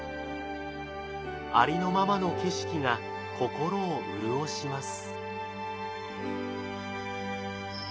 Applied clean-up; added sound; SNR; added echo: none; none; none; none.